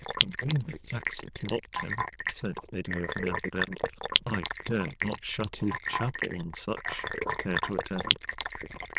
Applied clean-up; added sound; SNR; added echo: neural diffusion model UNIVERSE++.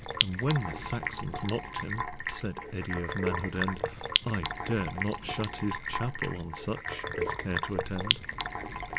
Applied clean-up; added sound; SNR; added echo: none; Sink (filling or washing); 0 dB; none.